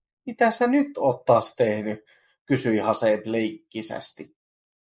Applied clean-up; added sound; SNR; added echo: neural mask model Resemble Enhance denoiser.